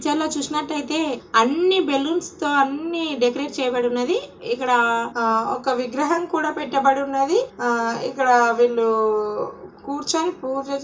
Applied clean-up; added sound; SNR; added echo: none; none; none; reverberation time 0.2 s.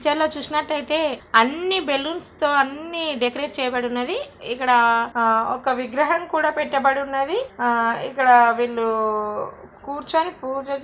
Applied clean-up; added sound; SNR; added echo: none; none; none; none.